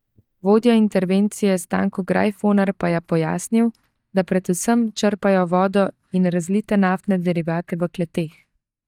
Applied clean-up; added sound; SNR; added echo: neural mask model DeepFilterNet 3.